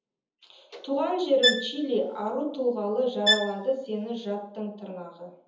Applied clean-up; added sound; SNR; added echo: none; Bowed string instrument; -1 dB; reverberation time 0.7 s.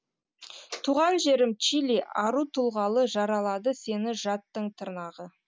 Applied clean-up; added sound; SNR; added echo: none; none; none; none.